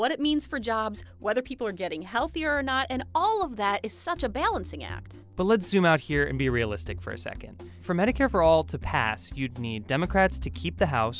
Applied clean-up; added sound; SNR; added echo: none; none; none; none.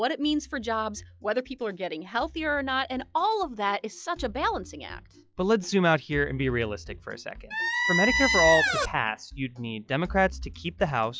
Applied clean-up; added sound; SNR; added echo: classical method log-MMSE.